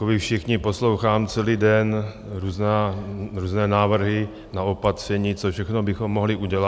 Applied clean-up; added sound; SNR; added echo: none; none; none; none.